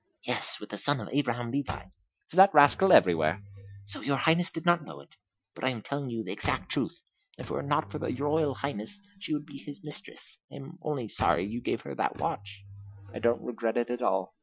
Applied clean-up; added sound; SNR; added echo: classical method Wiener filter.